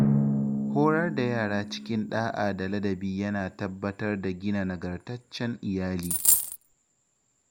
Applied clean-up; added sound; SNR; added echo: none; Coin (dropping) + Drum; 1 dB; none.